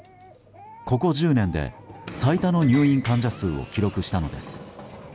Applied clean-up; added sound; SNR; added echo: none; Sliding door; 16 dB; none.